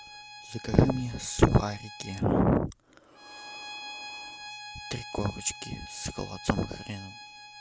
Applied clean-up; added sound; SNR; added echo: none; Bowed string instrument; 15 dB; none.